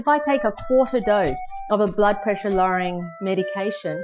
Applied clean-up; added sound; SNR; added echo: classical method Wiener filter.